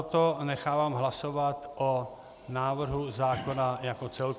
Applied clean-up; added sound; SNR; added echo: none; none; none; none.